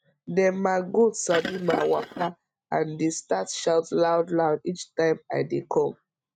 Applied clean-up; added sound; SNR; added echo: neural mask model RNNoise.